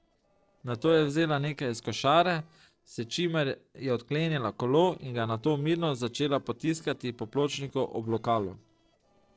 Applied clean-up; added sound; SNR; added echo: neural separator model SepFormer DNS4.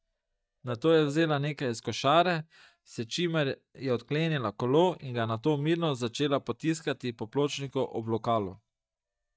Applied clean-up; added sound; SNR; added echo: neural mask model DeepFilterNet 3.